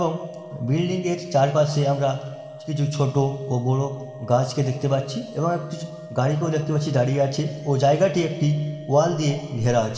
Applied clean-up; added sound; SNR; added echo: none; Organ; 18 dB; reverberation time 2.0 s.